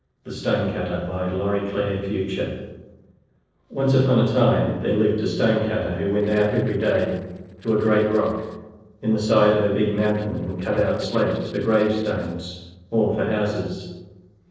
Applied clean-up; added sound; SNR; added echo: neural separator model SepFormer DNS4.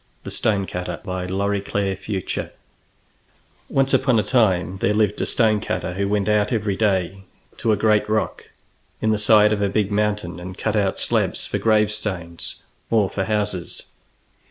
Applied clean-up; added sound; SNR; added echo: none; none; none; none.